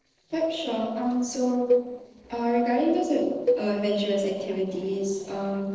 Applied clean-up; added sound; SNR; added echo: neural separator model SepFormer DNS4.